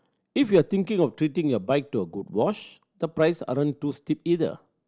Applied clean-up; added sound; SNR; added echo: none; none; none; none.